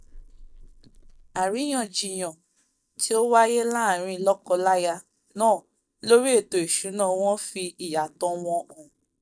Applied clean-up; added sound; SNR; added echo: neural mask model DeepFilterNet 3.